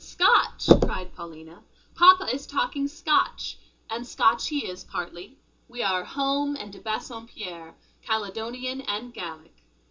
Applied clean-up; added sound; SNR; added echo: none; none; none; reverberation time 0.2 s.